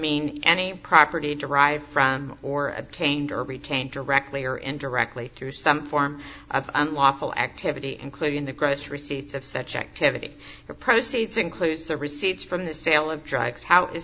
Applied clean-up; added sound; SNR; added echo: none; none; none; none.